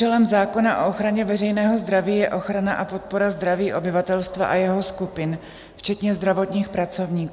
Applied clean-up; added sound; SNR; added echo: none; none; none; none.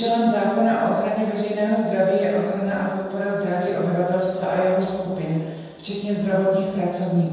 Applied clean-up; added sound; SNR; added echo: none; none; none; reverberation time 1.2 s.